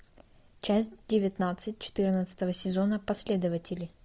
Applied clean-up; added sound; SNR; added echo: none; none; none; none.